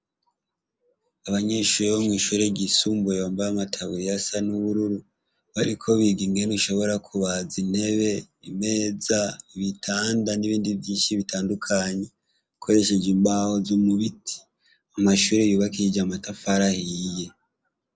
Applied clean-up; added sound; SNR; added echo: none; none; none; none.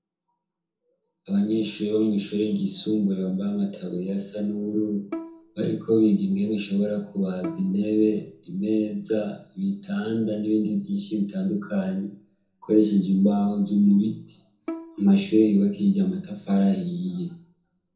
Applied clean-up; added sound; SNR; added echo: none; Bowed string instrument; 17 dB; reverberation time 0.6 s.